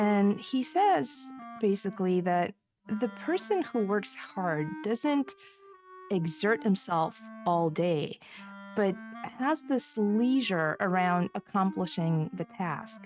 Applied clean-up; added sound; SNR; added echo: neural mask model RNNoise.